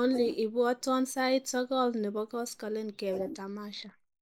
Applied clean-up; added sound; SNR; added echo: neural mask model Resemble Enhance denoiser.